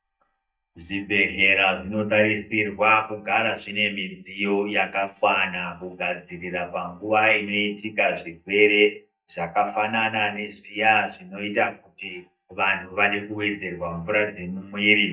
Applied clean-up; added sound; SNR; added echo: neural mask model DeepFilterNet 3.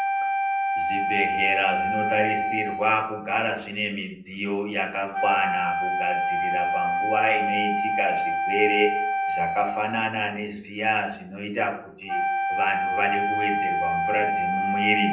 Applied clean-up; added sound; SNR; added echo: none; Wind instrument, woodwind instrument; -1 dB; reverberation time 0.6 s.